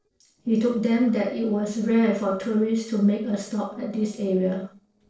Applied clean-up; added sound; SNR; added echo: neural separator model SepFormer DNS4.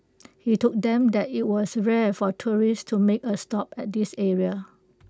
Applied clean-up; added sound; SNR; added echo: none; none; none; none.